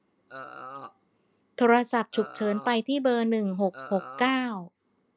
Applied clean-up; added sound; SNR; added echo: none; Burping, eructation; 15 dB; none.